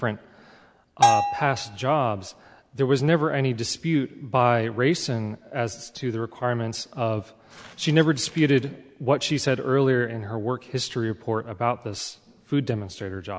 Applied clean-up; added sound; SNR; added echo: none; Bell; -1 dB; none.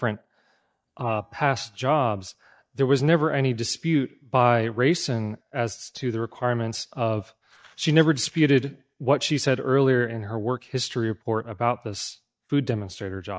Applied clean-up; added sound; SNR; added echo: neural mask model DeepFilterNet 3.